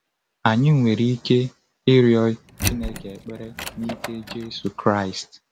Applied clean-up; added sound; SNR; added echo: none; Door; 11 dB; none.